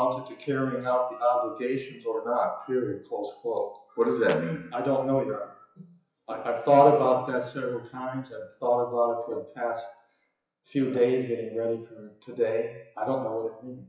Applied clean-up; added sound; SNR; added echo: classical method WPE with log-MMSE.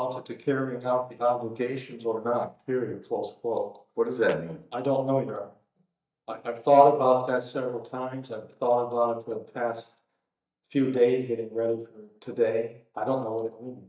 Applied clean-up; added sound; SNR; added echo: neural mask model DeepFilterNet 3.